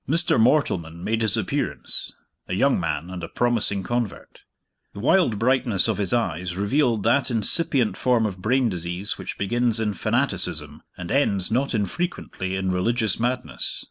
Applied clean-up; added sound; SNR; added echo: none; none; none; none.